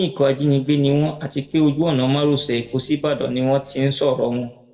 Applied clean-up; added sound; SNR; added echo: neural separator model SepFormer DNS4.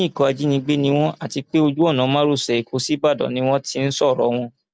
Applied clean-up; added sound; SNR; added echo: none; none; none; none.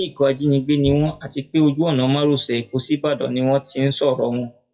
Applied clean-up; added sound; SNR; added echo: classical method WPE with log-MMSE.